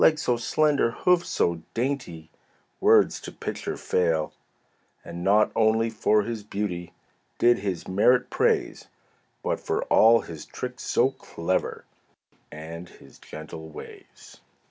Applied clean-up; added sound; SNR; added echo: none; none; none; none.